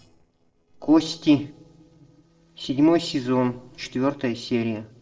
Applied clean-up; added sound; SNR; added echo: neural separator model SepFormer DNS4.